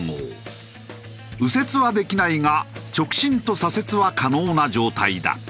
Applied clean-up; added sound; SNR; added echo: none; none; none; none.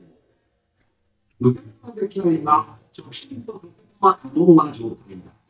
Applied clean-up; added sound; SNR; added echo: neural mask model DeepFilterNet 3.